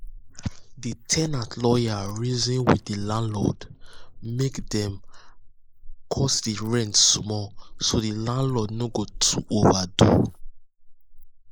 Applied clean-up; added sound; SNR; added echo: neural mask model Resemble Enhance denoiser.